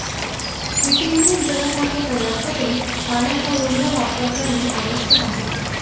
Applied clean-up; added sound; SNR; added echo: none; Water / Bird; -1 dB; reverberation time 1.0 s.